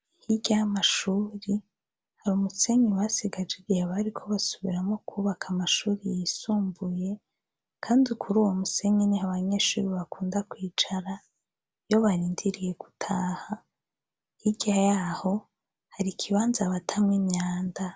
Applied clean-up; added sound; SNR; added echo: none; none; none; none.